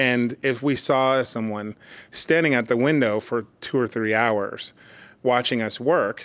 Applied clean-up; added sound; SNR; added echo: none; none; none; none.